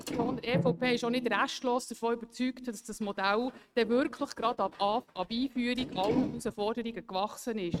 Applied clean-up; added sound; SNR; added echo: neural mask model RNNoise.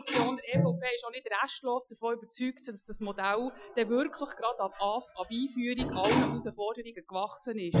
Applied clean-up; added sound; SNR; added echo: classical method Wiener filter.